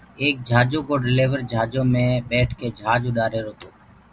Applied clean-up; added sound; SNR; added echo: none; none; none; none.